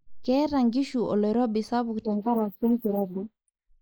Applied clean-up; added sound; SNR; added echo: neural mask model Resemble Enhance denoiser.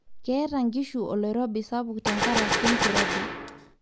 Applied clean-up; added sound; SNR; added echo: none; Gunshot, gunfire; -2 dB; none.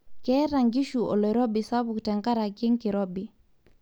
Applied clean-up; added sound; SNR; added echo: none; none; none; none.